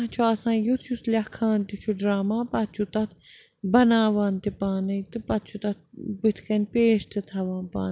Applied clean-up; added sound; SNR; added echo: none; none; none; none.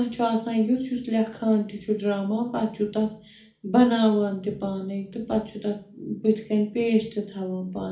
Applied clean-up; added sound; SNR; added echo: none; none; none; reverberation time 0.4 s.